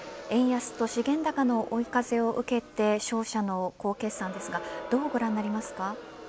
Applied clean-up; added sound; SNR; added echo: none; Crowd; 14 dB; none.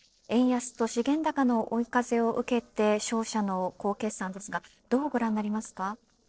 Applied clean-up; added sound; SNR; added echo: neural separator model SepFormer DNS4.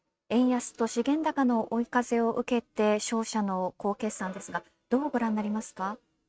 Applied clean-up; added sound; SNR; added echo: neural mask model RNNoise.